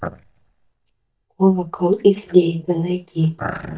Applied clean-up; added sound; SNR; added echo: neural mask model DeepFilterNet 3.